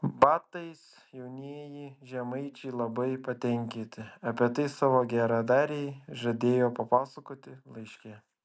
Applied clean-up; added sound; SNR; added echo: none; none; none; none.